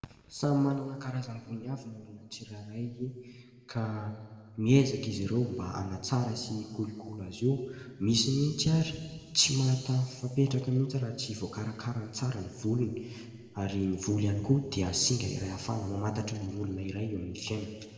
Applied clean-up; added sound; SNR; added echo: none; none; none; reverberation time 1.8 s.